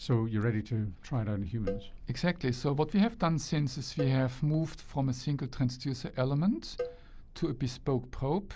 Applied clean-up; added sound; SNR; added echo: none; Cowbell; 14 dB; none.